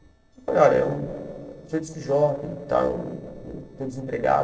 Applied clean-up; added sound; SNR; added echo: neural separator model SepFormer DNS4.